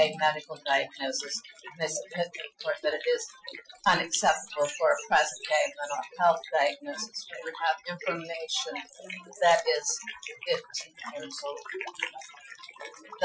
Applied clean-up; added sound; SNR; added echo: classical method Wiener filter.